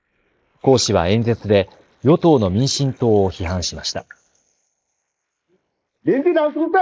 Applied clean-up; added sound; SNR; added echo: neural mask model Resemble Enhance denoiser.